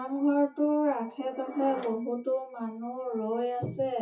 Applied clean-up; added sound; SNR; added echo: classical method WPE with log-MMSE.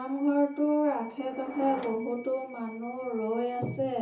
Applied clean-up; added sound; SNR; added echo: none; Subway, metro, underground / Door; 18 dB; reverberation time 0.7 s.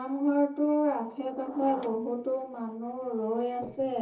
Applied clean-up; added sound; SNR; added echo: neural separator model SepFormer DNS4.